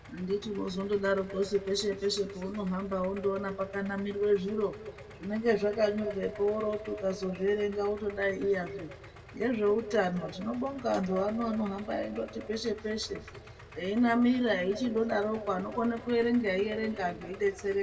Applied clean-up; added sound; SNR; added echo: none; Idling; 19 dB; reverberation time 1.2 s.